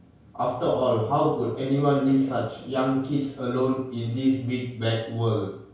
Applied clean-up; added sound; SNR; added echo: none; Animal; 19 dB; reverberation time 0.5 s.